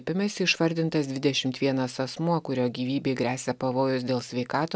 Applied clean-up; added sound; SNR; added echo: none; none; none; none.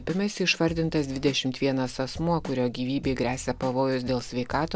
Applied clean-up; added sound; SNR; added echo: none; Drum / Drum kit + Sliding door; 16 dB; none.